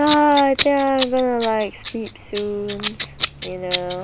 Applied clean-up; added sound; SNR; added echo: none; Scissors; 9 dB; none.